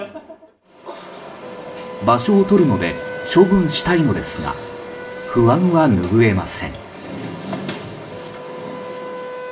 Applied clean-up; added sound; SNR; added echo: none; Wind instrument, woodwind instrument; 14 dB; reverberation time 0.6 s.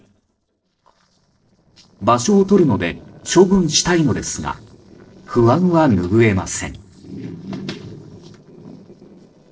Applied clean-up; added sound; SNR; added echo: neural separator model SepFormer DNS4.